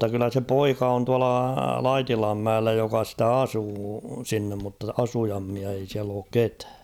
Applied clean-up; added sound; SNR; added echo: none; none; none; none.